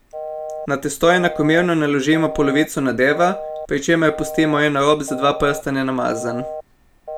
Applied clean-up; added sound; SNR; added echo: none; Telephone; 12 dB; none.